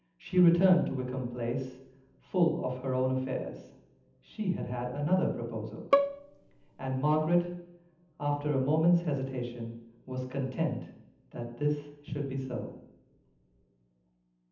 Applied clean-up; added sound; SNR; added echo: none; Bowed string instrument; 1 dB; reverberation time 0.8 s.